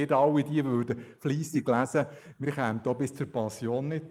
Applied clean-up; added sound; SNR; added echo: neural mask model Resemble Enhance denoiser.